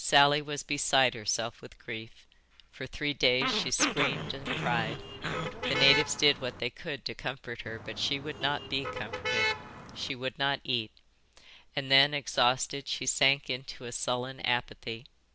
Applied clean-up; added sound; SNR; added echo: none; Motor vehicle (road) + Growling; 3 dB; none.